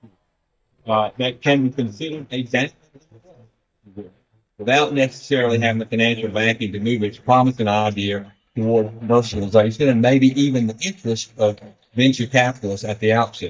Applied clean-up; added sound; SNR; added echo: neural mask model DeepFilterNet 3.